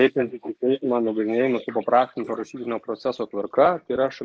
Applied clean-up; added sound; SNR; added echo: neural mask model Resemble Enhance denoiser.